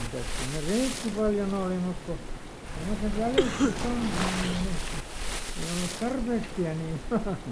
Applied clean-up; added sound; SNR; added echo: none; Cough + Waves, surf; 1 dB; none.